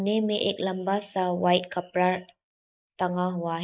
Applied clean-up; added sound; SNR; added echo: neural mask model Resemble Enhance denoiser.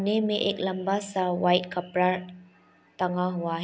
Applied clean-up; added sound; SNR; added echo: none; none; none; none.